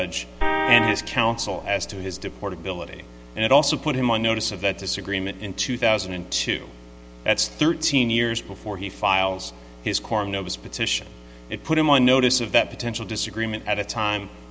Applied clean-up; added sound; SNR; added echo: none; Vehicle horn, car horn, honking; 2 dB; none.